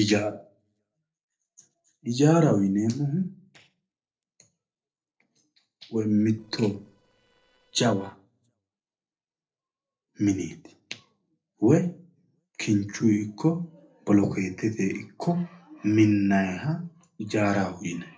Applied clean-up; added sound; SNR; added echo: neural separator model SepFormer DNS4.